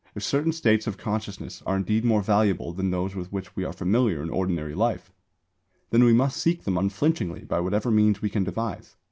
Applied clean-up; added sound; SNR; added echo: none; none; none; none.